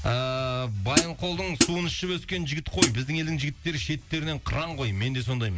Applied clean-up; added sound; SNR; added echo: none; Hi-hat; -4 dB; none.